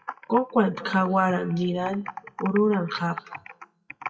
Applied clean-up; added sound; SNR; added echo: classical method WPE with log-MMSE.